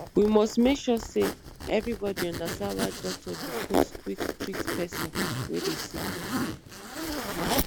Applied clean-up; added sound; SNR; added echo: none; Zipper (clothing); 2 dB; none.